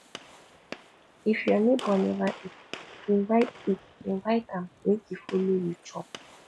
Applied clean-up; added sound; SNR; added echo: none; Gunshot, gunfire; 17 dB; none.